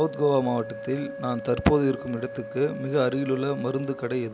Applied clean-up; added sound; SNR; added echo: none; Wind instrument, woodwind instrument; 13 dB; none.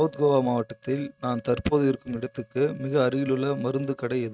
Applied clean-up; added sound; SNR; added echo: neural mask model RNNoise.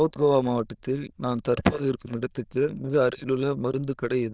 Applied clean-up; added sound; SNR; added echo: neural diffusion model UNIVERSE++.